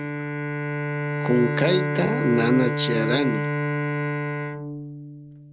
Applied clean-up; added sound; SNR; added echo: none; Bowed string instrument; 1 dB; none.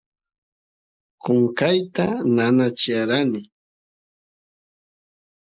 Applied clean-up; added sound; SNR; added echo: neural mask model Resemble Enhance denoiser.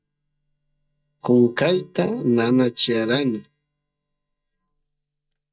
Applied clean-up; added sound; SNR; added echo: neural mask model DeepFilterNet 3.